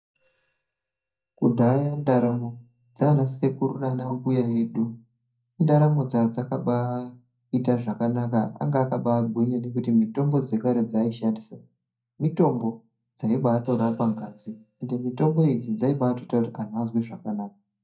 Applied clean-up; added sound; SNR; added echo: neural mask model DeepFilterNet 3.